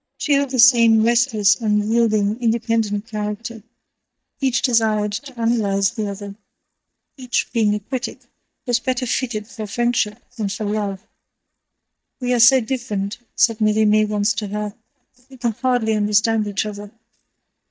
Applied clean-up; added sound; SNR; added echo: neural mask model DeepFilterNet 3.